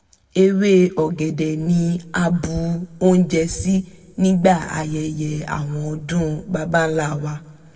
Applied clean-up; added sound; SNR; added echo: none; none; none; reverberation time 2.1 s.